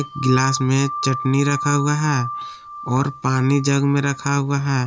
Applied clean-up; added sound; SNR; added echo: none; Wind chime; 11 dB; none.